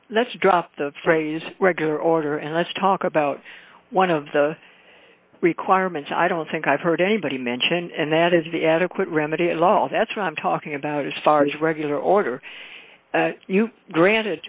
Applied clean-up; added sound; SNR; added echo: neural mask model Resemble Enhance denoiser.